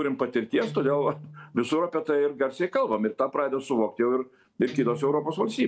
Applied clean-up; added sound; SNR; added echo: none; Guitar; 18 dB; none.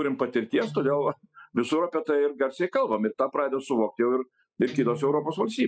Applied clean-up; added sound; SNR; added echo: classical method spectral subtraction.